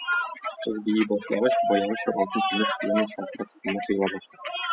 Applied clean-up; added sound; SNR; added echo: classical method spectral subtraction.